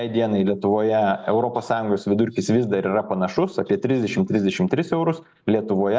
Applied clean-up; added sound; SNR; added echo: neural mask model Resemble Enhance denoiser.